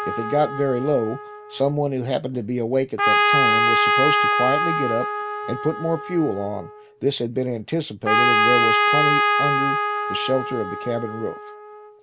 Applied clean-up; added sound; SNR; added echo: none; Trumpet; -2 dB; none.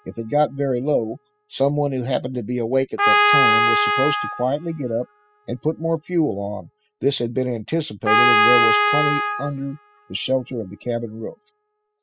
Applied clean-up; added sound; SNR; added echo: classical method spectral subtraction.